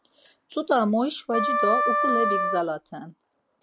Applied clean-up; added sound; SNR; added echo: none; Wind instrument, woodwind instrument; -2 dB; none.